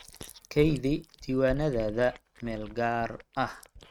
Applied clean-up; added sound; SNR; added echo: neural mask model RNNoise.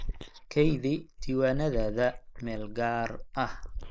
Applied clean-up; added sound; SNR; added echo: neural mask model Resemble Enhance denoiser.